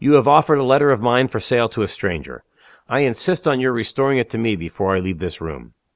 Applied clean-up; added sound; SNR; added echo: none; none; none; none.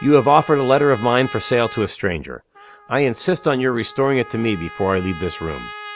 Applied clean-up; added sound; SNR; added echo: none; Trumpet; 17 dB; none.